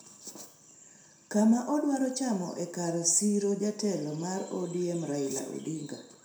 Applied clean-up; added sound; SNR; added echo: none; none; none; reverberation time 0.6 s.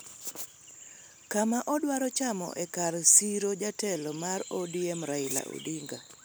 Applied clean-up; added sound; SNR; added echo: none; none; none; none.